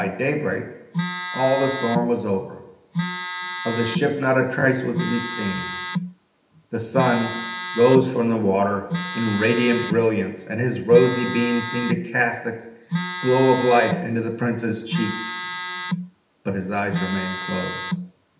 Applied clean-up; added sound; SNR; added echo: none; Telephone; 6 dB; reverberation time 0.8 s.